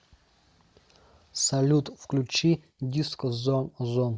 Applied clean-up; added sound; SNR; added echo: none; none; none; none.